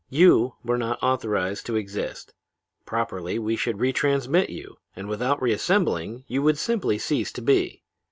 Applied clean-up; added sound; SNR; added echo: none; none; none; none.